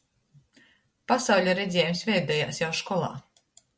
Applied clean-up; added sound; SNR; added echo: none; none; none; none.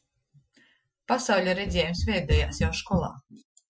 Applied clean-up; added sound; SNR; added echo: classical method Wiener filter.